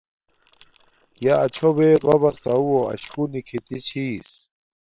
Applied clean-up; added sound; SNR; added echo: neural separator model SepFormer WHAM!.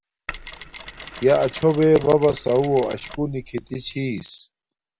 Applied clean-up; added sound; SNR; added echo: none; Mechanisms; 17 dB; none.